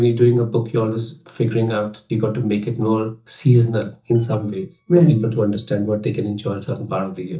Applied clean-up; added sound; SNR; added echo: neural mask model DeepFilterNet 3.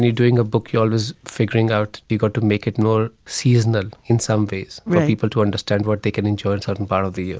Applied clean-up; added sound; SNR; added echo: none; none; none; none.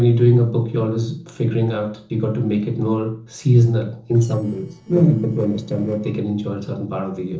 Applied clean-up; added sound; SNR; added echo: neural separator model SepFormer DNS4.